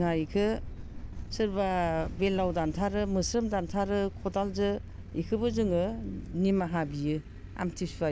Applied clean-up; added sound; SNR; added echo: none; Thunder; 14 dB; none.